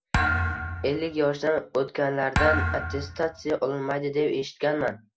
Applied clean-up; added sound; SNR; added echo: none; Thump, thud; 2 dB; none.